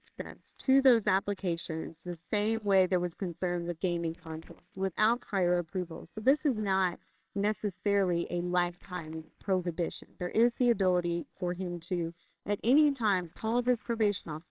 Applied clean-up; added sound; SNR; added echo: neural separator model SepFormer WHAMR!.